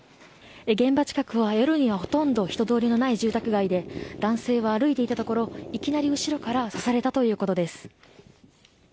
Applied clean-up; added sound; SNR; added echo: none; none; none; none.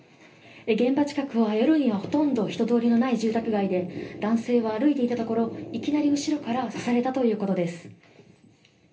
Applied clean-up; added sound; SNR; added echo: none; none; none; reverberation time 0.3 s.